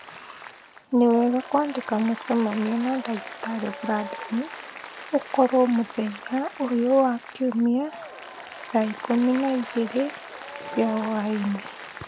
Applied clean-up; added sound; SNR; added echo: none; Applause; 14 dB; none.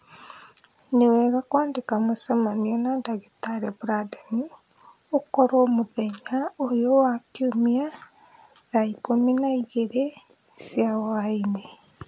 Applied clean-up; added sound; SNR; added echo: none; none; none; none.